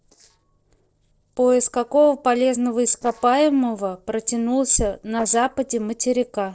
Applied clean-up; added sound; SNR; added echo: neural separator model SepFormer DNS4.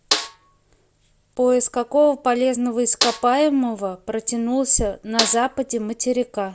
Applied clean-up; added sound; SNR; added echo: none; Snare drum; 7 dB; none.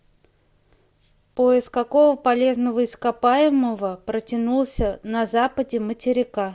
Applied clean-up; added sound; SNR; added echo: none; none; none; none.